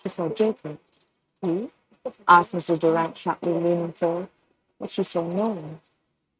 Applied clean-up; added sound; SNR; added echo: neural mask model RNNoise.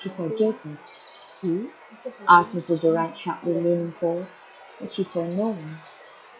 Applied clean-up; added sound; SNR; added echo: classical method log-MMSE.